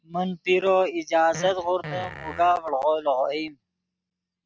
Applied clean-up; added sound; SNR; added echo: none; Fart; 14 dB; none.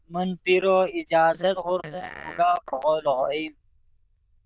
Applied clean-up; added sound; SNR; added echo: neural diffusion model UNIVERSE++.